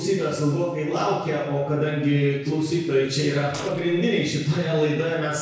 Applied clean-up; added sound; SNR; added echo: neural separator model SepFormer DNS4.